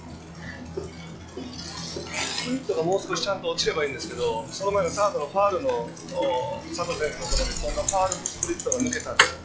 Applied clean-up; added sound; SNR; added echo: classical method log-MMSE.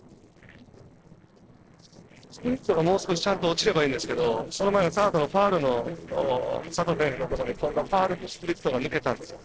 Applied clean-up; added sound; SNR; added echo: neural separator model SepFormer DNS4.